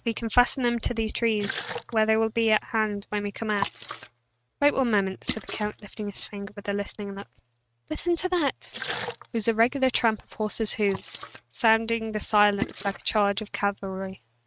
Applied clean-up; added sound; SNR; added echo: neural mask model RNNoise.